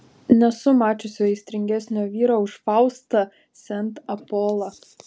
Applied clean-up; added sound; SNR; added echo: none; none; none; none.